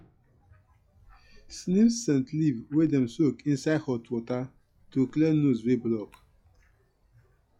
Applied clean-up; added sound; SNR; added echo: classical method log-MMSE.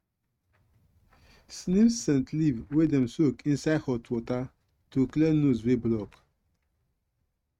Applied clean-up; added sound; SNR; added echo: neural mask model RNNoise.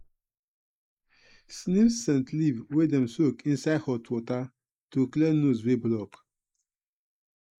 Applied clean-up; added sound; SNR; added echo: neural mask model Resemble Enhance denoiser.